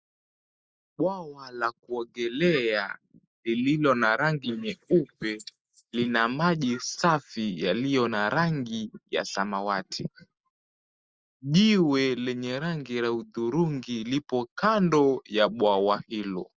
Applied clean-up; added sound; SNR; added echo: neural mask model Resemble Enhance denoiser.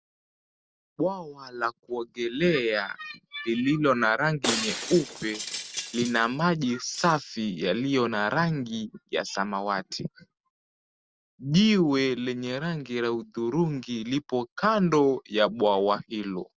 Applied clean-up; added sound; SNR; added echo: none; Shatter; 9 dB; none.